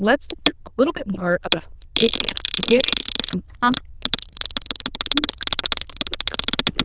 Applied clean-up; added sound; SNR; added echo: neural diffusion model UNIVERSE++.